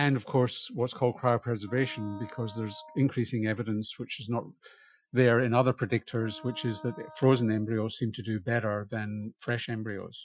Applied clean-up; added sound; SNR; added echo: classical method Wiener filter.